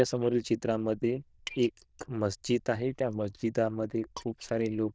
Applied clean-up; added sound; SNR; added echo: neural diffusion model UNIVERSE++.